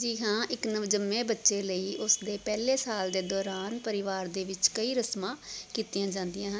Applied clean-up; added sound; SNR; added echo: none; none; none; none.